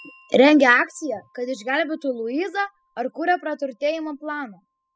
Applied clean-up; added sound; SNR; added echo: classical method spectral subtraction.